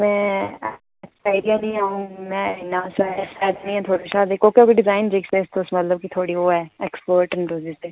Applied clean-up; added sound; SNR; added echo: none; none; none; none.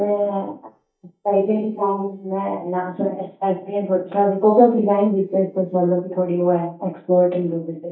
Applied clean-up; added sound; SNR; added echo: neural mask model DeepFilterNet 3.